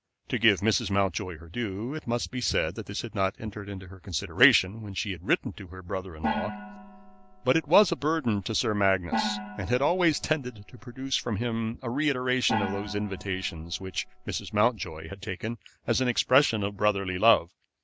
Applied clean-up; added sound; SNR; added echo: none; Gong; 9 dB; none.